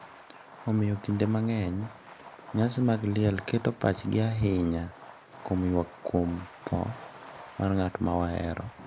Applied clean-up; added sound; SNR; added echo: none; Fireworks; 18 dB; none.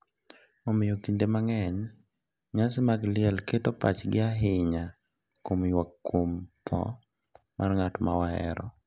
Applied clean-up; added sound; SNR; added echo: none; none; none; none.